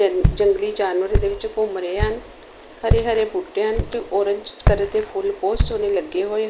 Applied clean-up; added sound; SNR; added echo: none; Walk, footsteps; 3 dB; none.